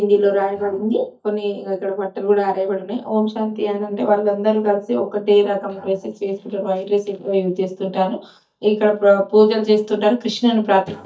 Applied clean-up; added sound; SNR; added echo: neural mask model DeepFilterNet 3.